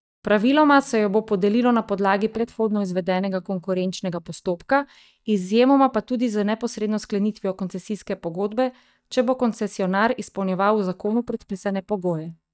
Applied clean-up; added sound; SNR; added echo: neural mask model DeepFilterNet 3.